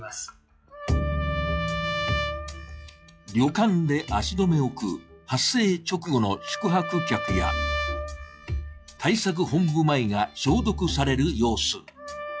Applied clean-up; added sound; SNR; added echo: classical method log-MMSE.